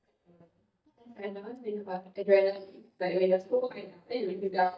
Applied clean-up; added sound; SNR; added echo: neural mask model DeepFilterNet 3.